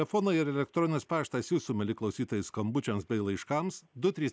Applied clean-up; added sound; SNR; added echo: none; none; none; none.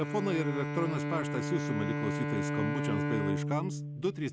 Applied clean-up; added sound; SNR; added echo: none; Bowed string instrument; -1 dB; none.